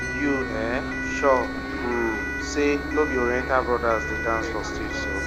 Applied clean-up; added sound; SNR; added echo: none; Bus + Siren; 3 dB; none.